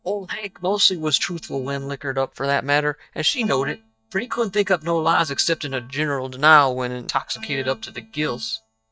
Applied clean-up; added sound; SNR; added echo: neural mask model DeepFilterNet 3.